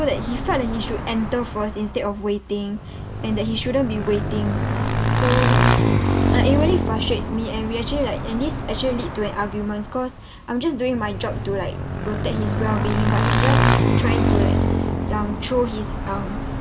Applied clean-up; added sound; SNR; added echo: none; Motorcycle / Engine; -3 dB; none.